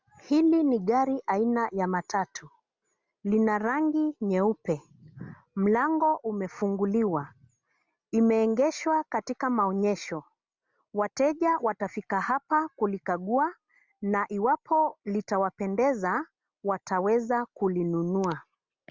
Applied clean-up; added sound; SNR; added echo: none; none; none; none.